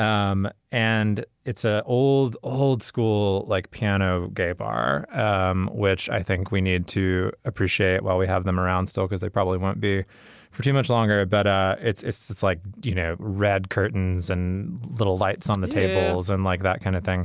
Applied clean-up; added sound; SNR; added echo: none; none; none; none.